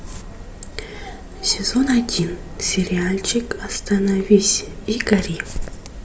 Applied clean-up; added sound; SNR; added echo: none; Subway, metro, underground; 15 dB; none.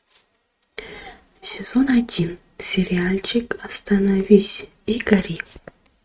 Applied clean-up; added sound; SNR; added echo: neural mask model RNNoise.